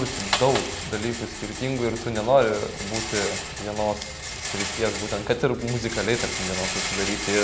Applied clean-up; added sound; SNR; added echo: none; Rattle; 5 dB; none.